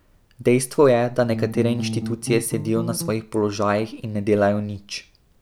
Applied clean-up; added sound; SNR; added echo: none; Bass guitar; 7 dB; none.